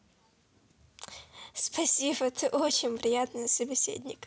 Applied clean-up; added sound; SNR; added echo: none; none; none; none.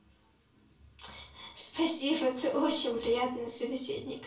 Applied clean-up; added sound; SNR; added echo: none; none; none; reverberation time 0.3 s.